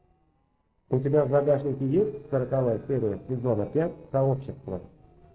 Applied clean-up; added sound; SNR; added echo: neural separator model SepFormer DNS4.